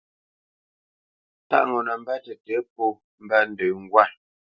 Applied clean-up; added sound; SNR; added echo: none; none; none; none.